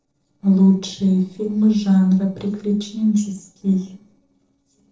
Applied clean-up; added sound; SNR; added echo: neural separator model SepFormer DNS4.